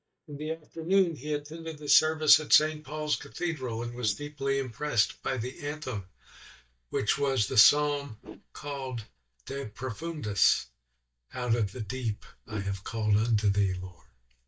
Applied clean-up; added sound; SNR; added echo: neural mask model DeepFilterNet 3.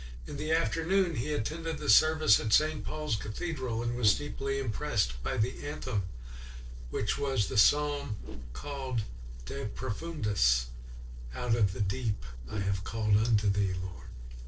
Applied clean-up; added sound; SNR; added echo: neural separator model SepFormer DNS4.